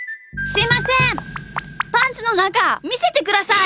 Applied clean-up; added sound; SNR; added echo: none; none; none; none.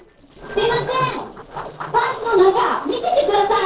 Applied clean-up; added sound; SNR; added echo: neural separator model SepFormer DNS4.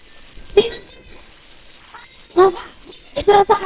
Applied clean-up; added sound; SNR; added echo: neural separator model SepFormer WHAMR!.